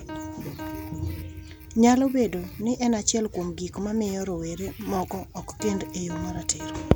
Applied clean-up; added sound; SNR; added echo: none; Piano; 15 dB; none.